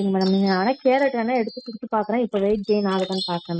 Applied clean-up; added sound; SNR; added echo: classical method spectral subtraction.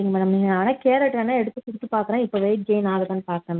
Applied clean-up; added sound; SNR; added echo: none; none; none; none.